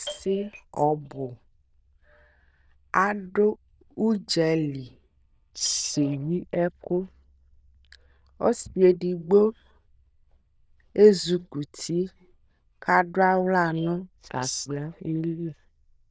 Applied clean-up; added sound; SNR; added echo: neural diffusion model UNIVERSE++.